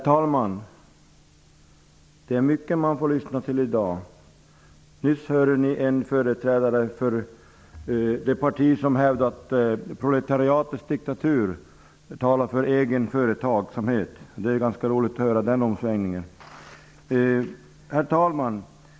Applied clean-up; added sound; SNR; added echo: none; none; none; none.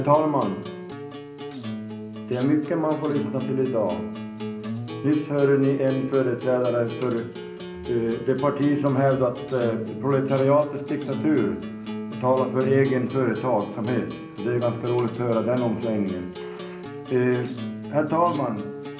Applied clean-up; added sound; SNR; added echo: none; Acoustic guitar; 10 dB; reverberation time 0.5 s.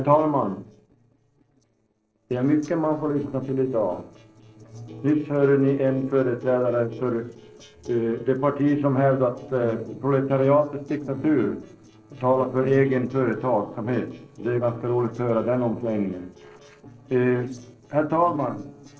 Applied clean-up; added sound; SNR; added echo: neural separator model SepFormer DNS4.